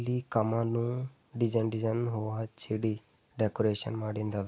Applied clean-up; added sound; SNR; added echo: none; none; none; none.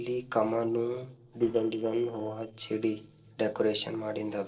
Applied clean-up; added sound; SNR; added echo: neural separator model SepFormer DNS4.